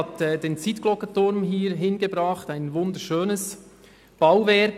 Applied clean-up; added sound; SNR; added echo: none; none; none; none.